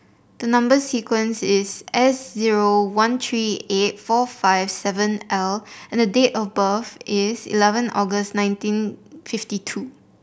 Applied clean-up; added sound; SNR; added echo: none; none; none; none.